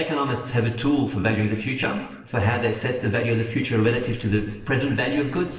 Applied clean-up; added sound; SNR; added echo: neural separator model SepFormer DNS4.